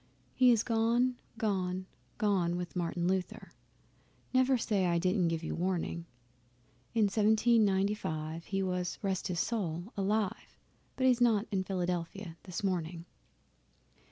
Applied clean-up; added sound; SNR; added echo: none; none; none; none.